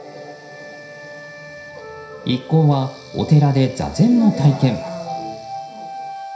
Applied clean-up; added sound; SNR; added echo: none; none; none; reverberation time 0.5 s.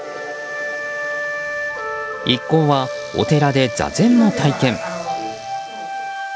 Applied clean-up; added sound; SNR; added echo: none; none; none; none.